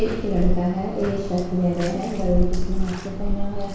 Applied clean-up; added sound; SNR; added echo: none; Bathtub (filling or washing); -1 dB; reverberation time 1.1 s.